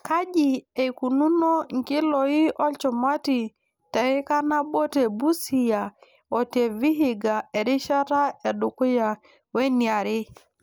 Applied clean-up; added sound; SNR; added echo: none; none; none; none.